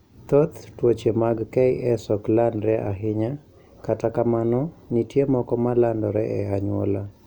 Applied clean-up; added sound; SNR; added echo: none; none; none; none.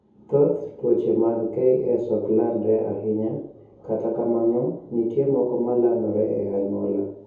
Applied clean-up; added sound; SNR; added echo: none; none; none; reverberation time 0.7 s.